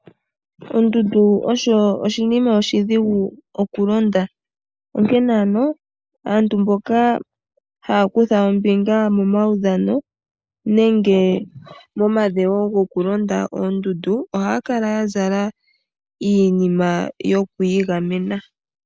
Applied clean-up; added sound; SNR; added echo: neural mask model Resemble Enhance denoiser.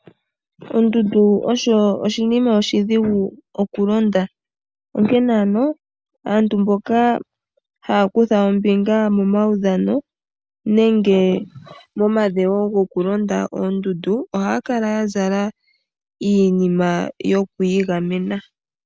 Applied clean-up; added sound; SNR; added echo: none; none; none; none.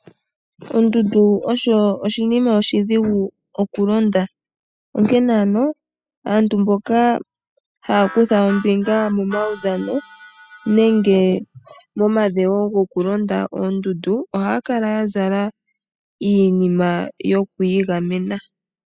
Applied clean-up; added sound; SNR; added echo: classical method spectral subtraction.